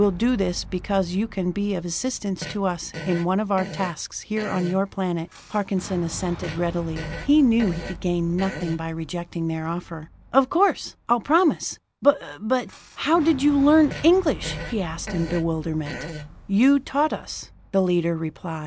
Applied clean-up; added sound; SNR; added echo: none; Fart + Boom; 14 dB; none.